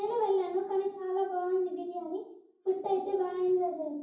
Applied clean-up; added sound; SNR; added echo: none; none; none; reverberation time 0.9 s.